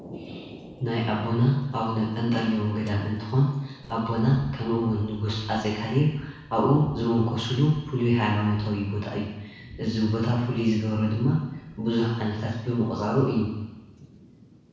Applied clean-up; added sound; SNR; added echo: none; Thunder; 19 dB; reverberation time 1.0 s.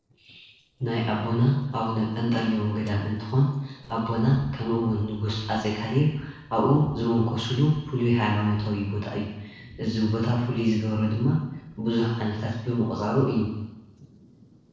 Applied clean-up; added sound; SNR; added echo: neural separator model SepFormer DNS4.